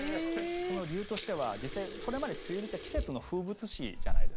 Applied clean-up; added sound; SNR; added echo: none; Sink (filling or washing) / Water tap, faucet; -5 dB; none.